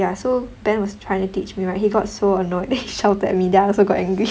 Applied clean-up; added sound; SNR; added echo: none; none; none; none.